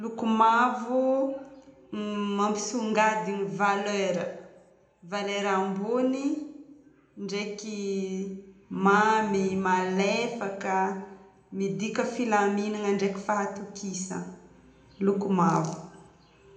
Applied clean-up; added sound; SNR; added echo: none; none; none; reverberation time 0.7 s.